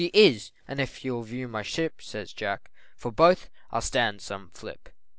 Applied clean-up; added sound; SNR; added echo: neural separator model SepFormer DNS4.